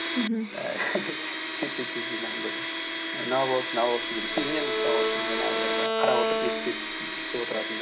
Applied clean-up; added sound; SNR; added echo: none; Bowed string instrument + Domestic sounds, home sounds; -2 dB; none.